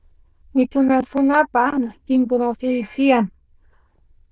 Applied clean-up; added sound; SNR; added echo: neural diffusion model UNIVERSE++.